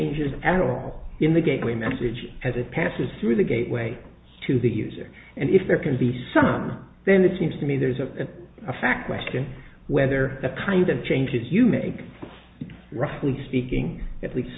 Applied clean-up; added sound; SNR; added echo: none; none; none; none.